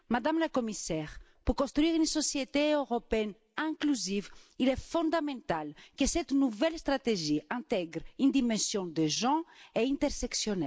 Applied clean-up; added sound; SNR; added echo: none; none; none; none.